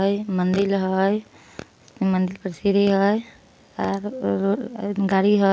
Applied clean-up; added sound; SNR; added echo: none; none; none; none.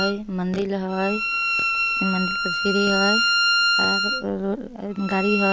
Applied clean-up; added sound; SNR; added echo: none; Bowed string instrument; -2 dB; none.